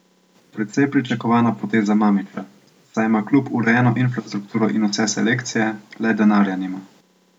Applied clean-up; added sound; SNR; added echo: none; none; none; none.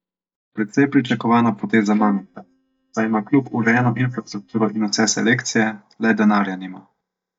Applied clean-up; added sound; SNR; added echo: neural mask model DeepFilterNet 3.